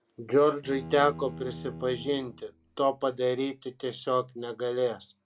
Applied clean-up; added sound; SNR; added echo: none; Bowed string instrument; 15 dB; none.